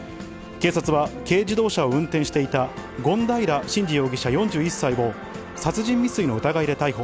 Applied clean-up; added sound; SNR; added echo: none; Keyboard (musical); 20 dB; none.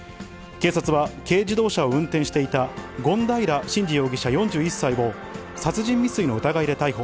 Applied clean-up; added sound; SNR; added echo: none; none; none; none.